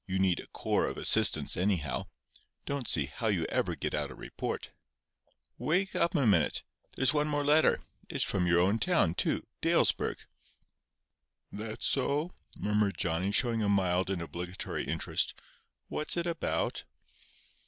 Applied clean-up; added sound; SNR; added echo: none; none; none; none.